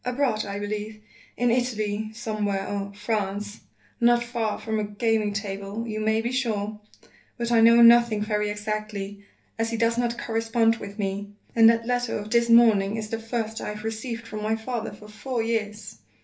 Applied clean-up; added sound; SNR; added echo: none; none; none; reverberation time 0.3 s.